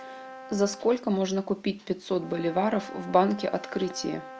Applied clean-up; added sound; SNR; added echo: none; Brass instrument; 16 dB; none.